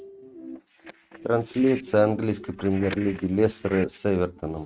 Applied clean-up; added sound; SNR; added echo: neural mask model RNNoise.